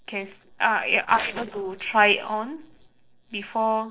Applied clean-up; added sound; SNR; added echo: neural separator model SepFormer DNS4.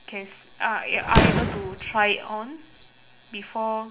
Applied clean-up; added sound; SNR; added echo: none; Fireworks; -2 dB; reverberation time 0.3 s.